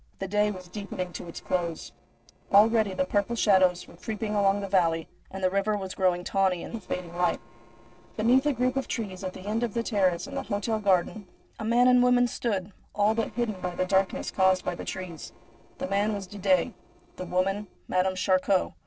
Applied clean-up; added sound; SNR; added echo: neural separator model SepFormer DNS4.